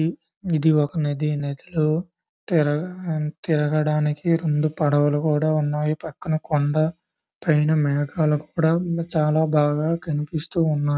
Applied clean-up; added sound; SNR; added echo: none; none; none; none.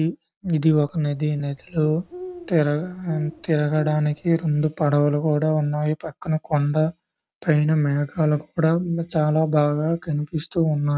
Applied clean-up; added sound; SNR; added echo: none; Bird; 19 dB; none.